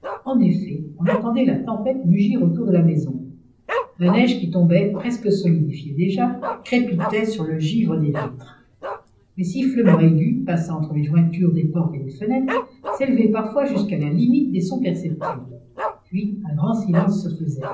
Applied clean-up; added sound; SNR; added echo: neural separator model SepFormer DNS4.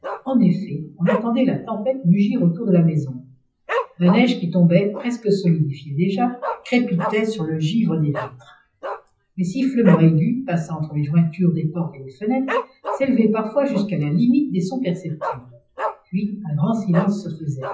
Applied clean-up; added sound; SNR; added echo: classical method WPE with log-MMSE.